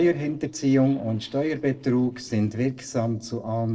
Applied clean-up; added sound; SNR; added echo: neural separator model SepFormer DNS4.